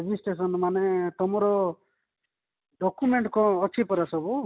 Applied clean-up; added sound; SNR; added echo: none; none; none; none.